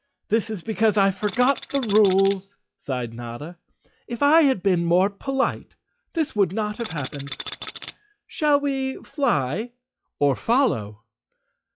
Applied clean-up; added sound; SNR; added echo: classical method log-MMSE.